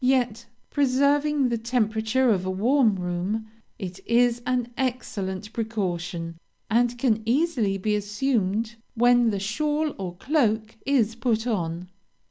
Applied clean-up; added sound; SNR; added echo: none; none; none; none.